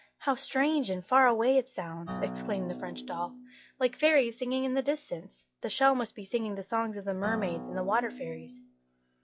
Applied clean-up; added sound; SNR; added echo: classical method log-MMSE.